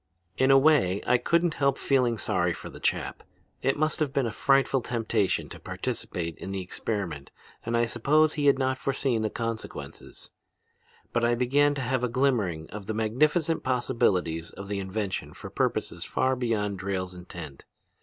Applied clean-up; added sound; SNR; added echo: none; none; none; none.